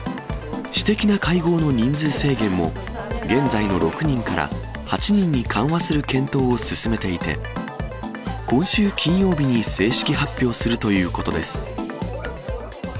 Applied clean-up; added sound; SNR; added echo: none; none; none; none.